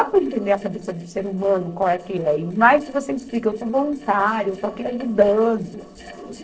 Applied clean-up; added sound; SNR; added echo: neural separator model SepFormer DNS4.